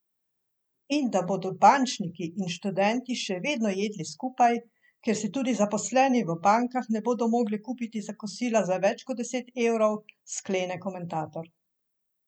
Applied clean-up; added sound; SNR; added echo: none; none; none; none.